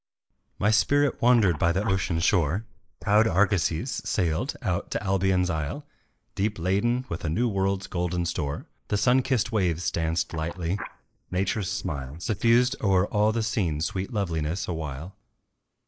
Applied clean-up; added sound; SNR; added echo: neural mask model Resemble Enhance denoiser.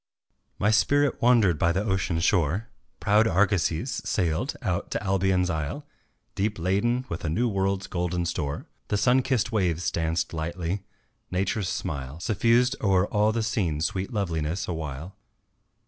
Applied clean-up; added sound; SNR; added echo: none; none; none; none.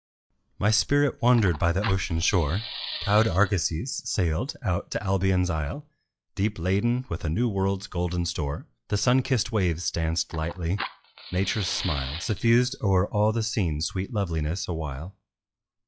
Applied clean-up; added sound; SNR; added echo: classical method log-MMSE.